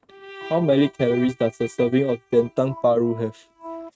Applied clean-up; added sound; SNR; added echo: neural mask model RNNoise.